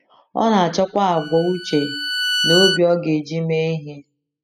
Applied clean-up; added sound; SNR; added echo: classical method spectral subtraction.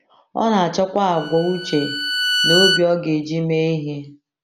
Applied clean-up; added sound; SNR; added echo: none; Bowed string instrument; 2 dB; none.